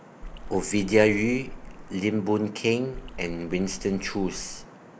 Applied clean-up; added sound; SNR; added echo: none; Water / Splash, splatter; 13 dB; none.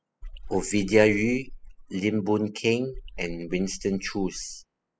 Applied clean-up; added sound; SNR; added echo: classical method spectral subtraction.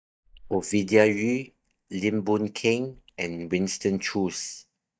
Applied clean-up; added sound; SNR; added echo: neural mask model DeepFilterNet 3.